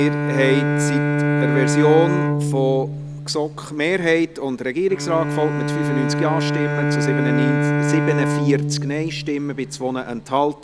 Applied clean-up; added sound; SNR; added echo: none; Bowed string instrument; -1 dB; none.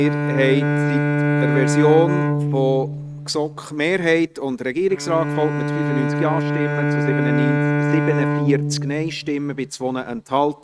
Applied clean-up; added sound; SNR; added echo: neural mask model RNNoise.